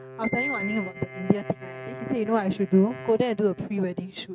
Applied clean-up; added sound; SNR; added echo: neural mask model RNNoise.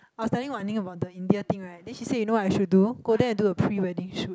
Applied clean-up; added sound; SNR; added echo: none; none; none; none.